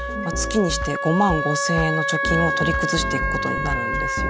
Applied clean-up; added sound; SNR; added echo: none; Wind instrument, woodwind instrument; 1 dB; none.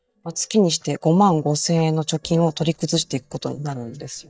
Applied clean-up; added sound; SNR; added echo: neural mask model DeepFilterNet 3.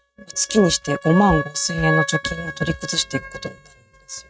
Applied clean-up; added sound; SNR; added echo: neural mask model RNNoise.